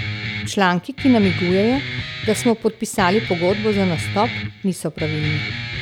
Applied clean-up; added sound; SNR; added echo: none; Guitar; 7 dB; none.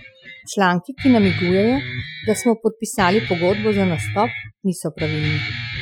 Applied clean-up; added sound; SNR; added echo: classical method Wiener filter.